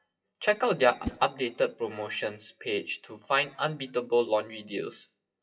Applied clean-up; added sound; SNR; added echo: classical method WPE with log-MMSE.